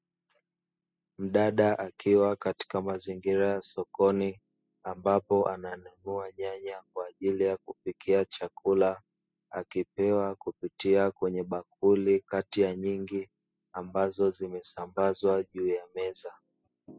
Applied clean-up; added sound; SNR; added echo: classical method spectral subtraction.